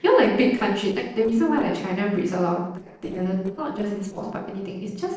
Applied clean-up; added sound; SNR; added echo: neural separator model SepFormer DNS4.